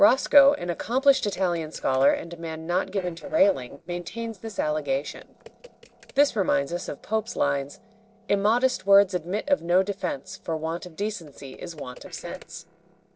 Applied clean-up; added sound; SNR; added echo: neural separator model SepFormer DNS4.